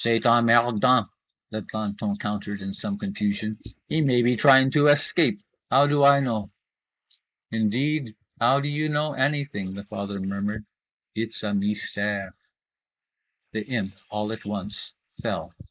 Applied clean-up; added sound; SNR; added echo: neural mask model Resemble Enhance denoiser.